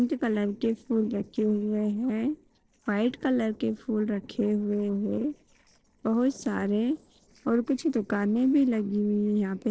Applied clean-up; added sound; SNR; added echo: neural separator model SepFormer DNS4.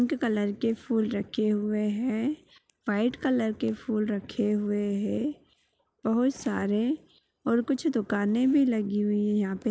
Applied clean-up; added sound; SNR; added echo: none; none; none; none.